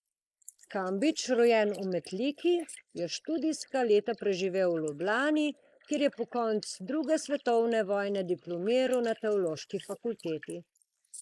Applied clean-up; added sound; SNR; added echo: neural mask model Resemble Enhance denoiser.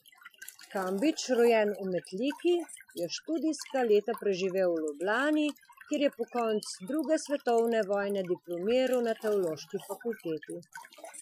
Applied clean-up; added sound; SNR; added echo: classical method Wiener filter.